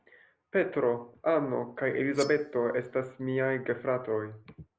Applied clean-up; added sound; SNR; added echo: none; Cutlery, silverware; 18 dB; none.